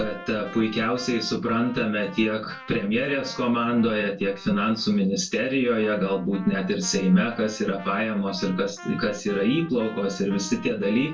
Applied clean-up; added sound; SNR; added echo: none; Trumpet; 19 dB; reverberation time 0.1 s.